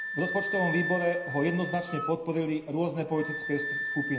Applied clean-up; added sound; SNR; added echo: none; Wind instrument, woodwind instrument; 5 dB; reverberation time 0.9 s.